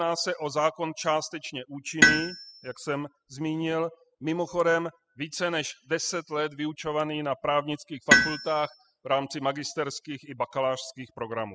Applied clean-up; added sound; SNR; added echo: classical method spectral subtraction.